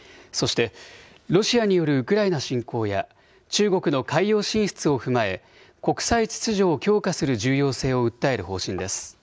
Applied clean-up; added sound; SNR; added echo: none; Tap; 19 dB; none.